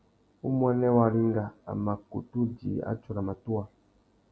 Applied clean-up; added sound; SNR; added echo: none; none; none; none.